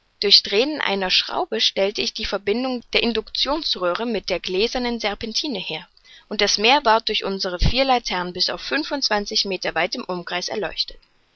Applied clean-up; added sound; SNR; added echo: none; none; none; none.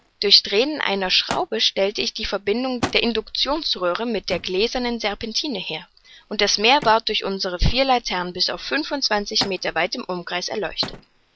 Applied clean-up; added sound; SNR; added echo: none; Thump, thud; 17 dB; none.